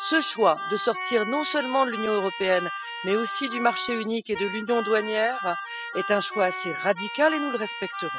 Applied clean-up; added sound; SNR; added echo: classical method spectral subtraction.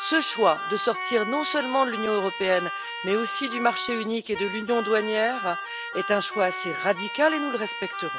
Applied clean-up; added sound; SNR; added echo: none; Keyboard (musical); 7 dB; none.